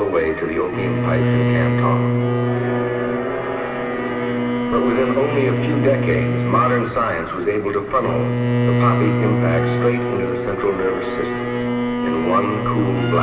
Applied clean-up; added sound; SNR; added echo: none; Bowed string instrument; -1 dB; reverberation time 2.5 s.